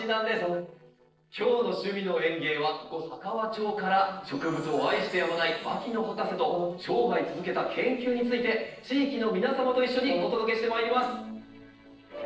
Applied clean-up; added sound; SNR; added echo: neural separator model SepFormer DNS4.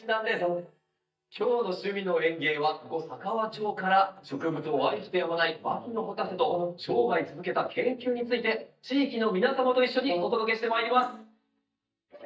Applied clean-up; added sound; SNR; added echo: neural mask model DeepFilterNet 3.